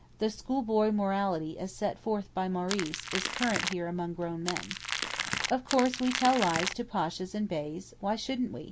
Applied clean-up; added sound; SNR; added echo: none; Crackle; 3 dB; none.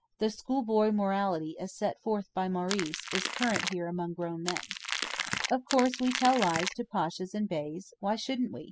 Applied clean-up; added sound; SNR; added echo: classical method spectral subtraction.